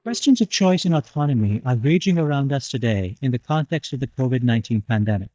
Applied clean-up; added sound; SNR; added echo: neural mask model DeepFilterNet 3.